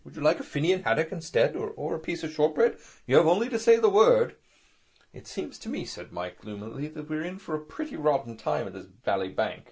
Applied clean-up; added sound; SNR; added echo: none; none; none; none.